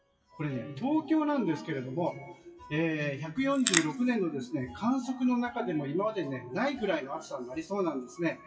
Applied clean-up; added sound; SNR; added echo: classical method WPE with log-MMSE.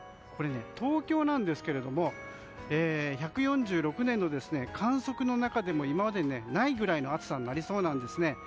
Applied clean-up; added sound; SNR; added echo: none; none; none; none.